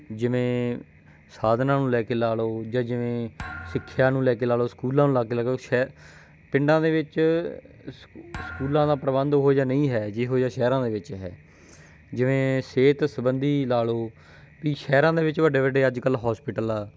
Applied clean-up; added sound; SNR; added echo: none; Thump, thud; 18 dB; none.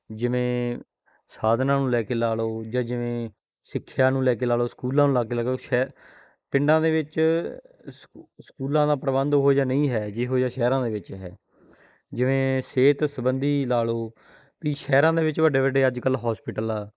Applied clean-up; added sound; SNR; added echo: neural mask model Resemble Enhance denoiser.